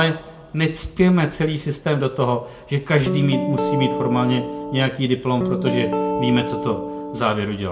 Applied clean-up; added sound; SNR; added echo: none; Guitar; 3 dB; reverberation time 0.4 s.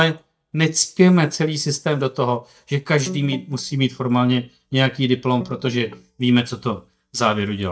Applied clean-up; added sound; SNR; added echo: neural mask model DeepFilterNet 3.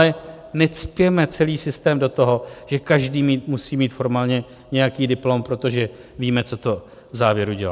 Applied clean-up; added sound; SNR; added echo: none; none; none; none.